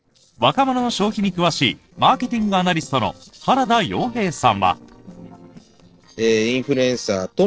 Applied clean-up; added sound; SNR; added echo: neural separator model SepFormer DNS4.